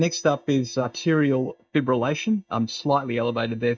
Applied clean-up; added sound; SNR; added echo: neural mask model DeepFilterNet 3.